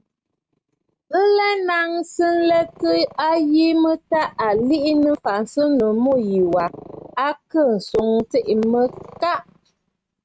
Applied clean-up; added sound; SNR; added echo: neural mask model RNNoise.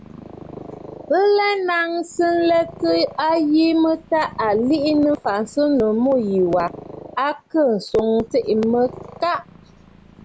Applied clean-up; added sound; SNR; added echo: none; Purr; 20 dB; none.